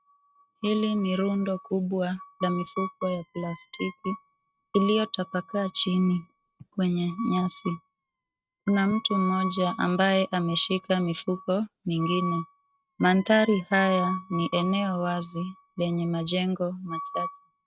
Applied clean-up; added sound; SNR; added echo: neural mask model RNNoise.